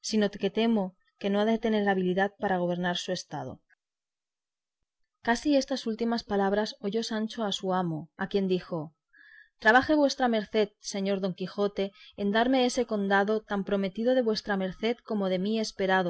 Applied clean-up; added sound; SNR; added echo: none; none; none; none.